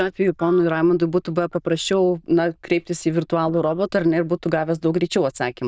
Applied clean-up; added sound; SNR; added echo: neural diffusion model UNIVERSE++.